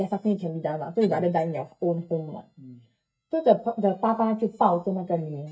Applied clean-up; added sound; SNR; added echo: neural mask model DeepFilterNet 3.